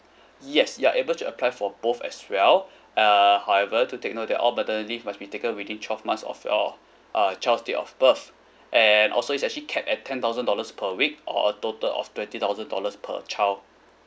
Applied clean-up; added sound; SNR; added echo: none; none; none; none.